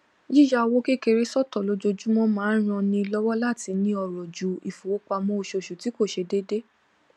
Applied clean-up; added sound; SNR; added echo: none; none; none; none.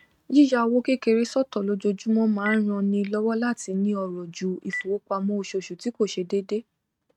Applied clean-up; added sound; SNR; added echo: neural mask model RNNoise.